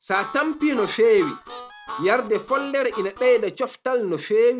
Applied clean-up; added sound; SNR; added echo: none; Squeak + Harmonica; 14 dB; none.